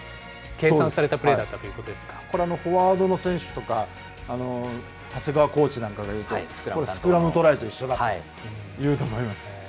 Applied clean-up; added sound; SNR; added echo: none; none; none; none.